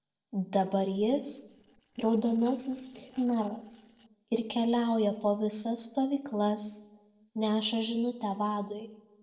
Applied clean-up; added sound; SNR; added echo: neural separator model SepFormer DNS4.